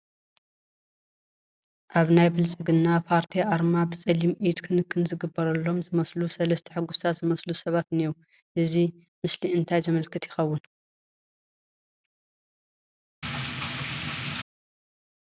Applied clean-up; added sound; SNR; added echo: none; Rain; 3 dB; none.